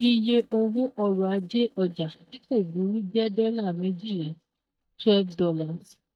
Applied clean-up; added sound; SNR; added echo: neural mask model DeepFilterNet 3.